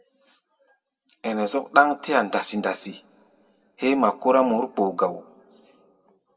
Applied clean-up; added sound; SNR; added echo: none; none; none; reverberation time 1.3 s.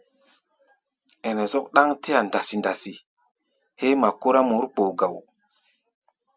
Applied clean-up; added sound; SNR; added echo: none; none; none; none.